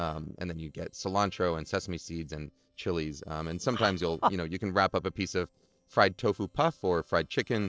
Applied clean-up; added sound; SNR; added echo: neural separator model SepFormer DNS4.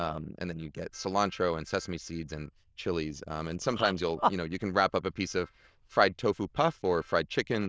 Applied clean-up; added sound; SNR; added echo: neural diffusion model UNIVERSE++.